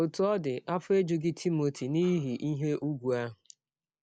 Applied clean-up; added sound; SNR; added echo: none; none; none; none.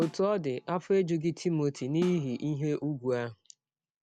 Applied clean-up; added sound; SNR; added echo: none; Snare drum; 18 dB; none.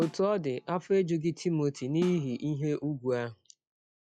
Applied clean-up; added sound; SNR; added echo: classical method log-MMSE.